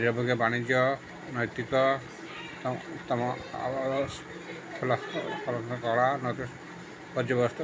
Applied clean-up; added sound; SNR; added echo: none; none; none; none.